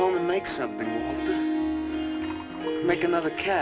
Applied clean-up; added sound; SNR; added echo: none; Harp; 2 dB; none.